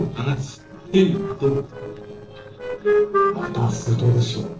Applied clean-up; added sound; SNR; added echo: neural separator model SepFormer DNS4.